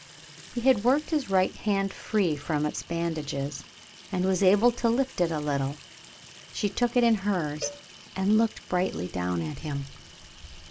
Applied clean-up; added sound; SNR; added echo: none; Sink (filling or washing) / Water tap, faucet + Cowbell; 20 dB; none.